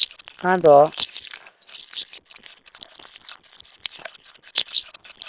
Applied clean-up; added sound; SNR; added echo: neural separator model SepFormer WHAM!.